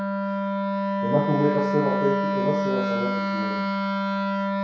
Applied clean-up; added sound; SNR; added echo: none; Wind instrument, woodwind instrument; -4 dB; reverberation time 0.6 s.